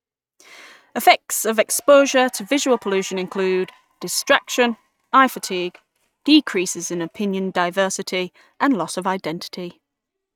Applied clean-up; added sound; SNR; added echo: neural mask model RNNoise.